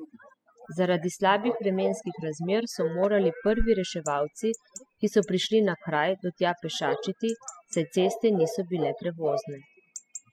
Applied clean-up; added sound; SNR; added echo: classical method spectral subtraction.